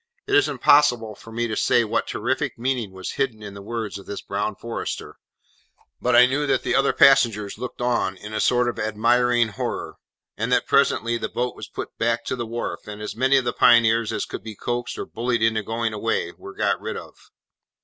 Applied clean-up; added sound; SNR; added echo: none; none; none; none.